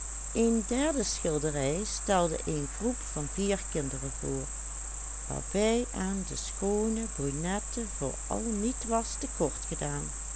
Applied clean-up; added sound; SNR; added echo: none; Cricket; 7 dB; none.